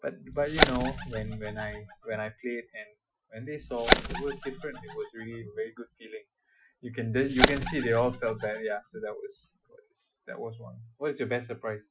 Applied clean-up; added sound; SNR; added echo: classical method Wiener filter.